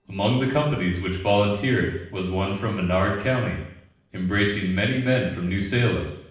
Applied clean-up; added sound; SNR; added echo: neural separator model SepFormer DNS4.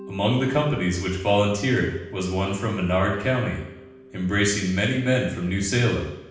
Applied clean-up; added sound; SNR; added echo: none; Mallet percussion; 19 dB; reverberation time 0.9 s.